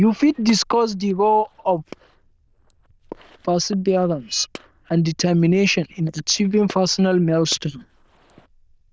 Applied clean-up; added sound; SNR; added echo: neural diffusion model UNIVERSE++.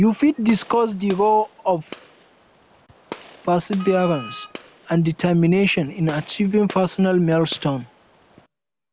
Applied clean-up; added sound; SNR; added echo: none; Gunshot, gunfire + Wind instrument, woodwind instrument; 19 dB; none.